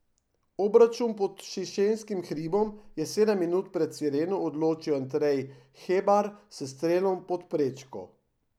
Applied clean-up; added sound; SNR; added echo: none; none; none; none.